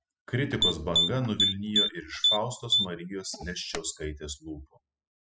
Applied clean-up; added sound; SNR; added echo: classical method spectral subtraction.